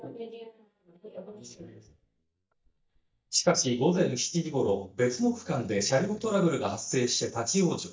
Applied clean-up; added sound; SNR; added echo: neural mask model DeepFilterNet 3.